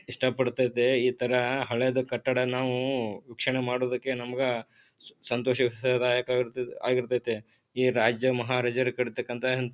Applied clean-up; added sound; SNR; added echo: none; none; none; none.